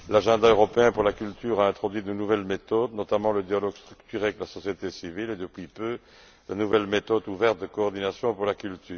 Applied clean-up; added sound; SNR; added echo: none; none; none; none.